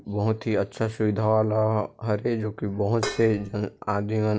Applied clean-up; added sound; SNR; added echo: none; Dishes, pots, and pans; 9 dB; none.